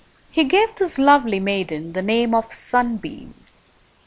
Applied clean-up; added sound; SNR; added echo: none; none; none; none.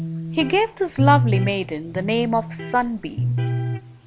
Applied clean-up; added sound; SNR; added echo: none; Electric guitar; 2 dB; none.